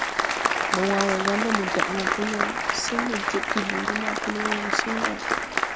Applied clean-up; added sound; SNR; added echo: none; Applause; -4 dB; none.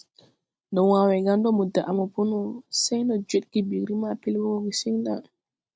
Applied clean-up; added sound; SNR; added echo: none; none; none; none.